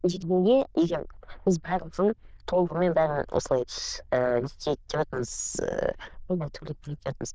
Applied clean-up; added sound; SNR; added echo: neural diffusion model UNIVERSE++.